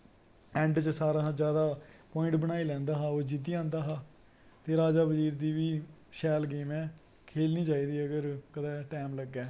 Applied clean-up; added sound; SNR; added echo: none; none; none; none.